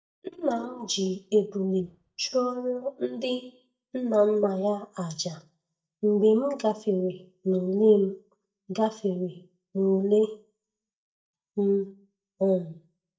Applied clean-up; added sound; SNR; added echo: neural mask model DeepFilterNet 3.